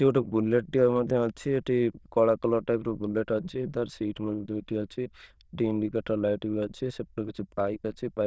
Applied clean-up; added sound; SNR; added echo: neural diffusion model UNIVERSE++.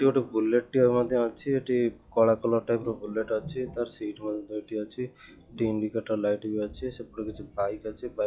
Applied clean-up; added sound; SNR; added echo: classical method log-MMSE.